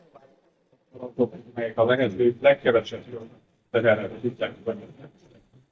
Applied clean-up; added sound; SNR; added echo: neural mask model DeepFilterNet 3.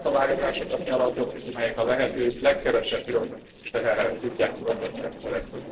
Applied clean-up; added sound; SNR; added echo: neural separator model SepFormer DNS4.